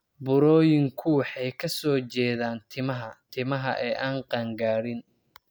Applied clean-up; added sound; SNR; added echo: none; none; none; none.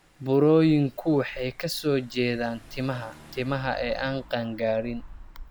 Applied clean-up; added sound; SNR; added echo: none; Engine / Car; 19 dB; none.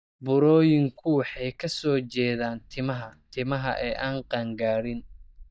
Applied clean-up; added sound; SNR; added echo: neural mask model DeepFilterNet 3.